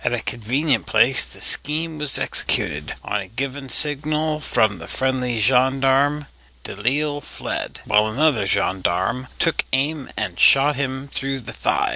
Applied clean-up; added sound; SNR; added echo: none; none; none; none.